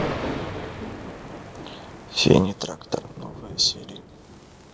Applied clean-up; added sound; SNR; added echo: none; Thunder; 8 dB; none.